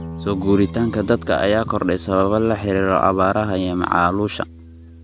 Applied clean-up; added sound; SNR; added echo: none; Guitar; 15 dB; none.